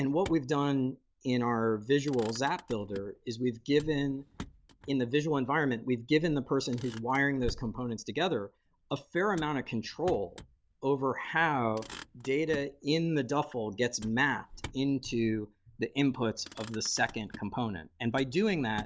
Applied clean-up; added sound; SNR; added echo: none; Motor vehicle (road); 20 dB; none.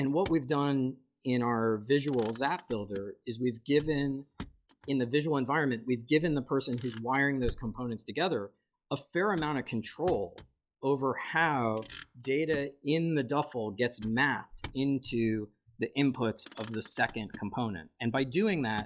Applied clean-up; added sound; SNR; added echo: classical method log-MMSE.